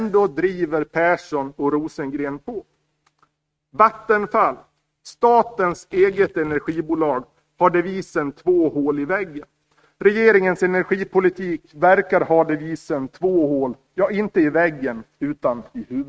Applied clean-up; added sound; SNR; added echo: neural mask model RNNoise.